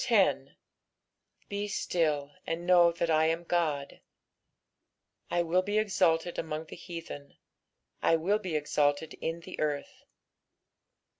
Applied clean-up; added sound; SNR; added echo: none; none; none; none.